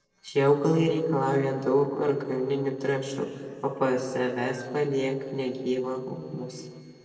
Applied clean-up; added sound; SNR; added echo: neural separator model SepFormer DNS4.